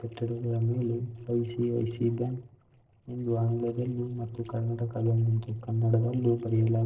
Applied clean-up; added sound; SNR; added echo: neural separator model SepFormer DNS4.